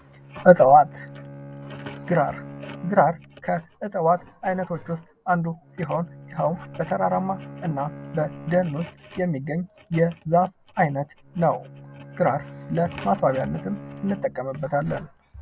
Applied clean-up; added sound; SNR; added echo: none; Bowed string instrument; 18 dB; none.